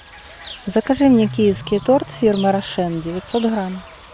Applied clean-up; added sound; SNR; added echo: none; Bird / Fowl; 16 dB; none.